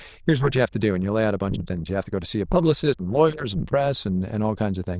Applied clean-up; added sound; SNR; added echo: neural diffusion model UNIVERSE++.